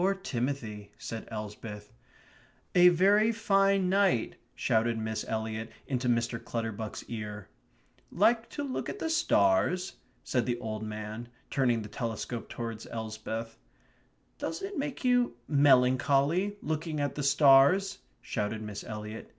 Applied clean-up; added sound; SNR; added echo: none; none; none; none.